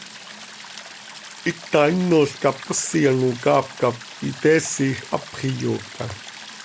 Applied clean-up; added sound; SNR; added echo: none; Stream; 16 dB; none.